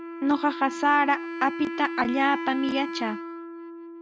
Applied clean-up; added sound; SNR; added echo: none; Wind instrument, woodwind instrument; 8 dB; none.